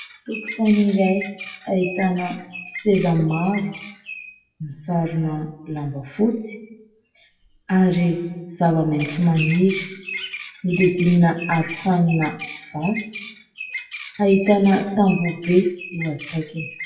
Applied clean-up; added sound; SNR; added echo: classical method WPE with log-MMSE.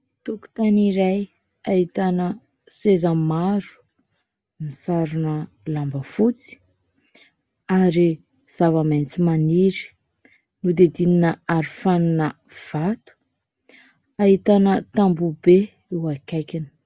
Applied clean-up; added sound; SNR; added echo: none; none; none; none.